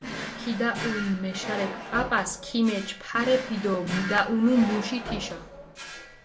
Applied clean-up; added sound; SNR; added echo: none; Drawer open or close; 9 dB; reverberation time 0.2 s.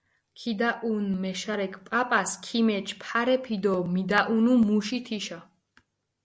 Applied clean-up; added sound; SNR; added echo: none; none; none; none.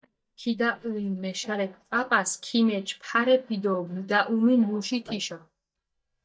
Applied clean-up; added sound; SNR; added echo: neural mask model DeepFilterNet 3.